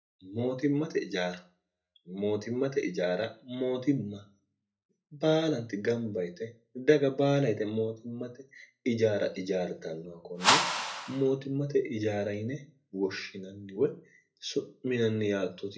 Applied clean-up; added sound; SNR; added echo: none; Whoosh, swoosh, swish; -2 dB; reverberation time 0.3 s.